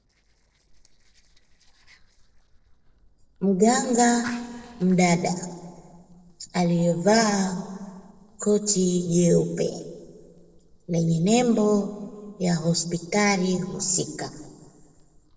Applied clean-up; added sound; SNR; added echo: neural separator model SepFormer DNS4.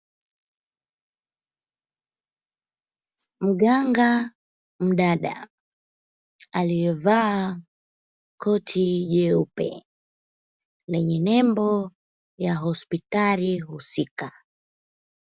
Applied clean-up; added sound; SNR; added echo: none; none; none; none.